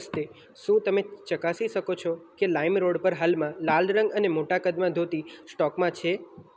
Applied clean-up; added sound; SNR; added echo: none; none; none; none.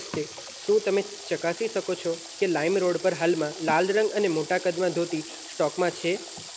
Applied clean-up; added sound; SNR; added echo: none; Water tap, faucet / Water; 14 dB; none.